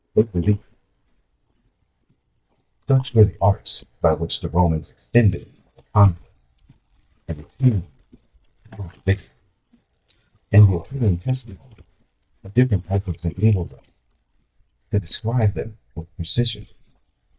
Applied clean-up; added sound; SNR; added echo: neural mask model DeepFilterNet 3.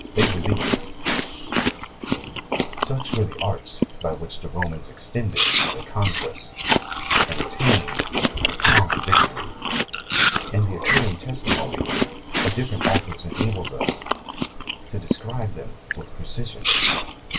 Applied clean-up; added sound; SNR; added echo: none; Chewing, mastication; -5 dB; reverberation time 0.1 s.